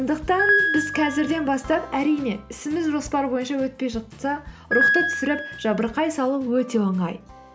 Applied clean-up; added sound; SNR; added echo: none; Piano; 1 dB; none.